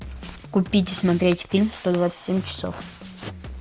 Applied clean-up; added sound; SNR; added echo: none; Drum kit; 16 dB; none.